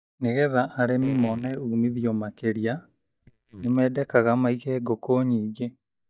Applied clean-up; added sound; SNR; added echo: neural mask model DeepFilterNet 3.